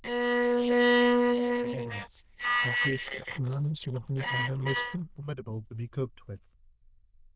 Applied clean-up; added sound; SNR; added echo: neural diffusion model UNIVERSE++.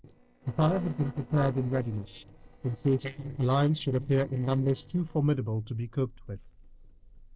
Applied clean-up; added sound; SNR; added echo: neural separator model SepFormer DNS4.